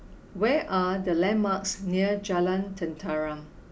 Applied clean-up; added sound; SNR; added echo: none; none; none; none.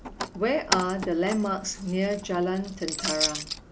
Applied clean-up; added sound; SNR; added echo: none; Keys jangling; 5 dB; none.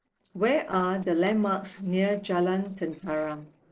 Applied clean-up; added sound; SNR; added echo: neural separator model SepFormer DNS4.